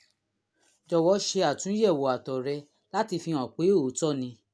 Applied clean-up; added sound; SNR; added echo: none; none; none; none.